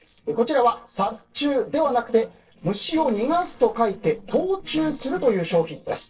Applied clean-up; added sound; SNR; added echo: neural separator model SepFormer DNS4.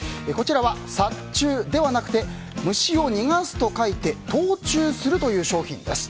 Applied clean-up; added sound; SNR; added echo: none; none; none; none.